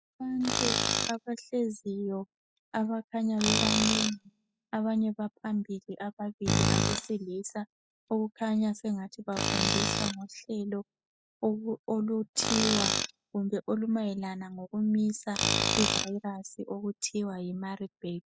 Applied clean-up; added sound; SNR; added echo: classical method spectral subtraction.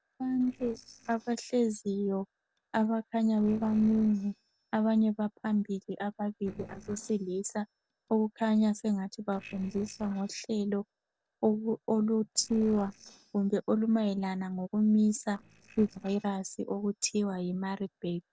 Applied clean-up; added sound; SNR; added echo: neural separator model SepFormer DNS4.